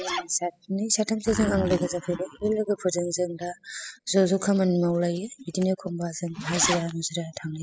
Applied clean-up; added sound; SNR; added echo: classical method spectral subtraction.